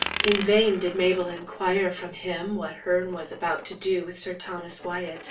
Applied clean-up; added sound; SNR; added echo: none; Coin (dropping); 10 dB; reverberation time 0.3 s.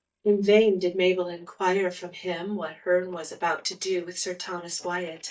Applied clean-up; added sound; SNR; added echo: neural mask model DeepFilterNet 3.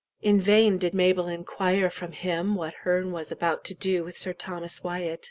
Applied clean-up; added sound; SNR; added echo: none; none; none; none.